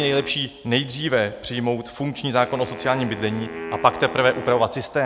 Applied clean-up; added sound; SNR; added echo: none; Wind instrument, woodwind instrument; 14 dB; none.